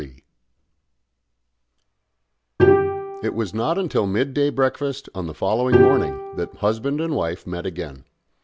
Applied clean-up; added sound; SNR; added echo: none; Bowed string instrument; -2 dB; none.